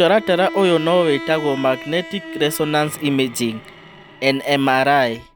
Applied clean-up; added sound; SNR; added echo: none; Bowed string instrument; 15 dB; none.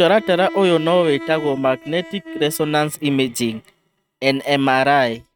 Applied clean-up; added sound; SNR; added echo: neural mask model RNNoise.